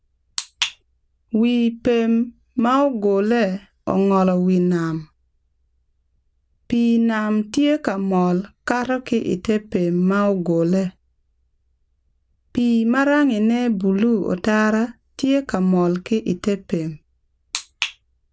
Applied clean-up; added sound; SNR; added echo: none; none; none; none.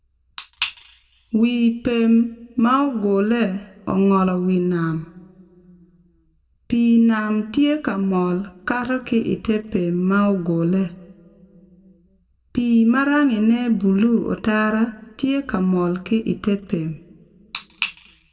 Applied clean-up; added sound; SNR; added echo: none; none; none; reverberation time 1.0 s.